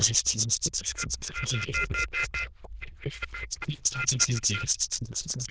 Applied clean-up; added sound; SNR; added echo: neural diffusion model UNIVERSE++.